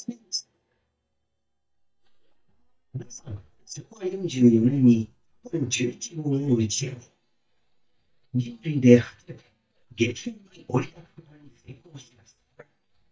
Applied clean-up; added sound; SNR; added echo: neural mask model DeepFilterNet 3.